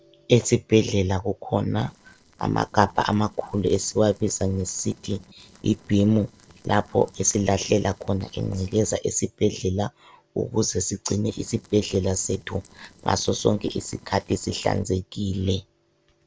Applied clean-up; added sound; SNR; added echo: neural separator model SepFormer DNS4.